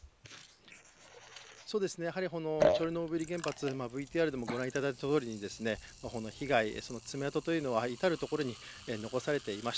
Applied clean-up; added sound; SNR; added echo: neural mask model Resemble Enhance denoiser.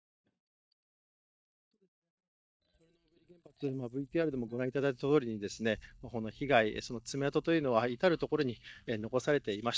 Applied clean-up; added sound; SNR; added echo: neural mask model DeepFilterNet 3.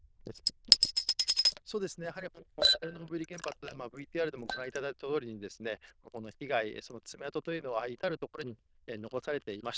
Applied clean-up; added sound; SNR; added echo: neural diffusion model UNIVERSE++.